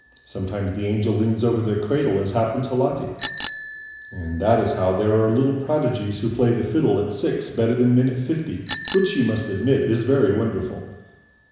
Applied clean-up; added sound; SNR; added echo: none; Bicycle bell; 19 dB; reverberation time 1.0 s.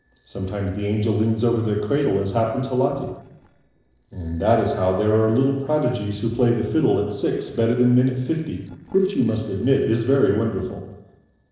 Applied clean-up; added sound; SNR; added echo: neural separator model SepFormer DNS4.